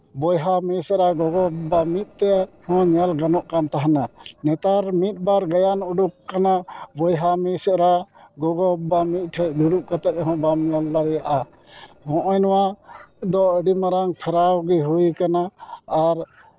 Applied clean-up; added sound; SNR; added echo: neural separator model SepFormer DNS4.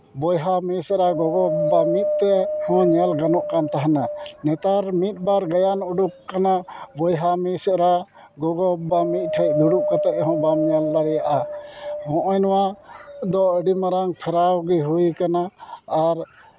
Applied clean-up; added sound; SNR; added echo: none; Wind; 7 dB; none.